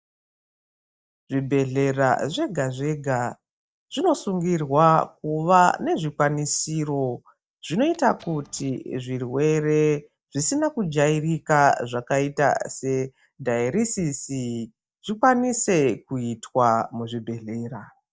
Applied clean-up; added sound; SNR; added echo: neural mask model DeepFilterNet 3.